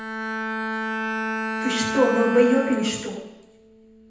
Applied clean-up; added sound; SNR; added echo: none; Bowed string instrument; 4 dB; reverberation time 0.9 s.